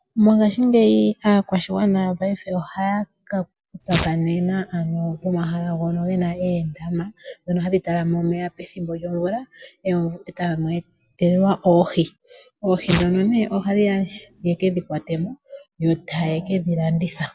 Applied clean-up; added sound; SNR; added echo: none; Tearing; 11 dB; none.